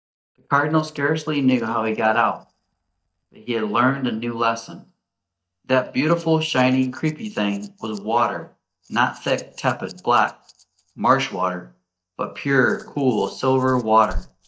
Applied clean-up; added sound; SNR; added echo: neural mask model DeepFilterNet 3.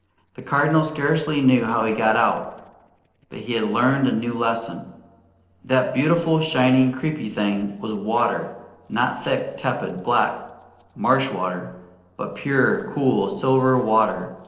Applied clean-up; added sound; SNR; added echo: neural separator model SepFormer DNS4.